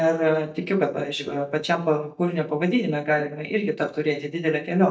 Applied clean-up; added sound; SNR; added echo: neural mask model DeepFilterNet 3.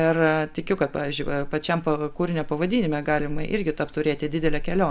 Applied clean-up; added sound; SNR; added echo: none; none; none; none.